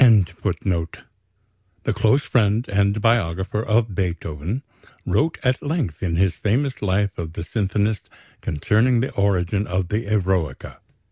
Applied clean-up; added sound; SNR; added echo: none; none; none; none.